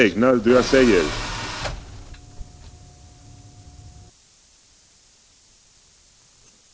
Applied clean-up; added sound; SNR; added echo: none; Tools; 8 dB; none.